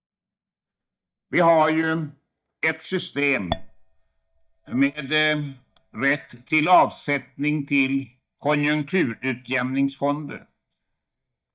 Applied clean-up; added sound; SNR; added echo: neural mask model DeepFilterNet 3.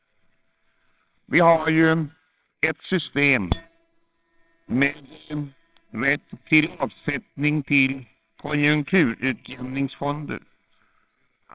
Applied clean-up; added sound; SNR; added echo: neural separator model SepFormer WHAMR!.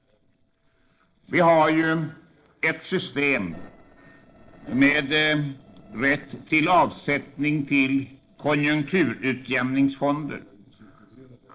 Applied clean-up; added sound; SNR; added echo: neural separator model SepFormer DNS4.